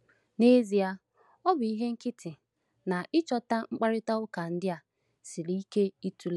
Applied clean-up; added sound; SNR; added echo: none; none; none; none.